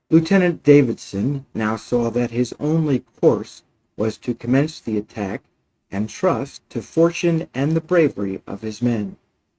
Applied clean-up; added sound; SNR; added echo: neural mask model RNNoise.